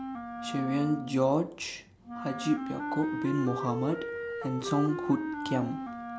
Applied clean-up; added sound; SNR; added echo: none; Wind instrument, woodwind instrument; 5 dB; none.